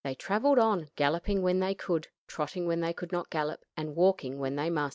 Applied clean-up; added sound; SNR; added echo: none; none; none; none.